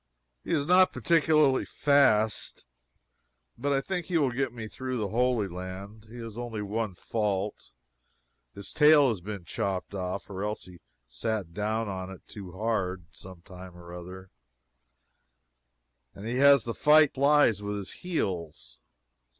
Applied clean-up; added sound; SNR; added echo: none; none; none; none.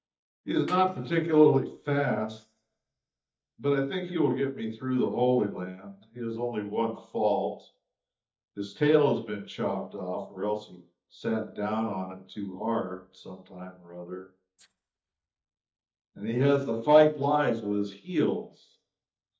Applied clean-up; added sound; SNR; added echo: neural mask model DeepFilterNet 3.